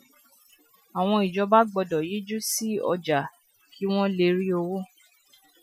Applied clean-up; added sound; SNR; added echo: classical method Wiener filter.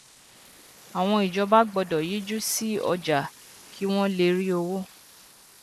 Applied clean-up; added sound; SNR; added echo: neural mask model Resemble Enhance denoiser.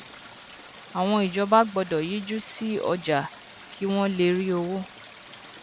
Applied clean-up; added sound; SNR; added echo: none; Stream; 16 dB; none.